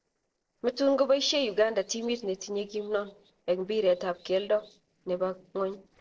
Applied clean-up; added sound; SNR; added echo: neural separator model SepFormer DNS4.